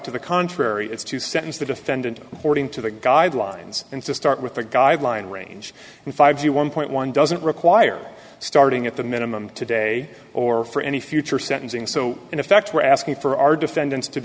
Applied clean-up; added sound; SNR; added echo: none; none; none; none.